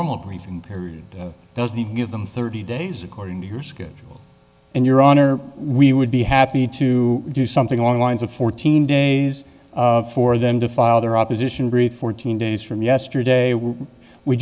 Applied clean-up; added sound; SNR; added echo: none; none; none; none.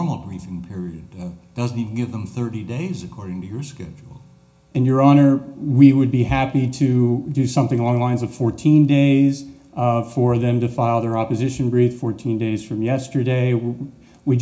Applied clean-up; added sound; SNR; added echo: none; none; none; reverberation time 0.4 s.